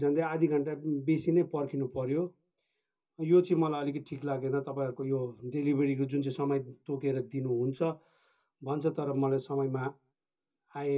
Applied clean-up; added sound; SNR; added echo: none; none; none; reverberation time 0.2 s.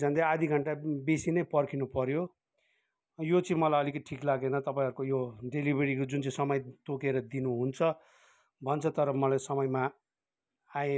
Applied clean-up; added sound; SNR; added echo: none; none; none; none.